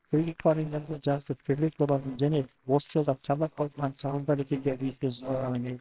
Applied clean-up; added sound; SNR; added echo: neural separator model SepFormer WHAMR!.